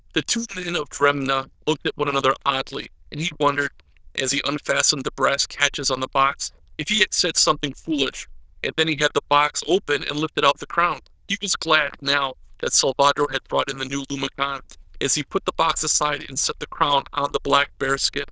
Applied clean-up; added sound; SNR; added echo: neural diffusion model UNIVERSE++.